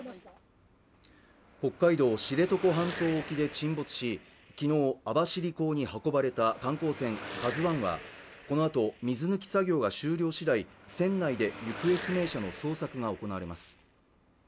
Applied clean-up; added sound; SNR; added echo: none; Car passing by / Traffic noise, roadway noise / Engine; 15 dB; none.